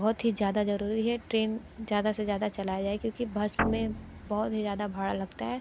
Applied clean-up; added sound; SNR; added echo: none; Guitar; 4 dB; none.